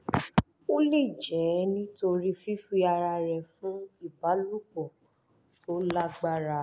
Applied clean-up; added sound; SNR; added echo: none; none; none; none.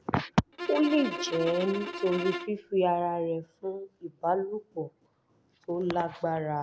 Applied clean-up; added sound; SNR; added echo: none; Bowed string instrument; 8 dB; none.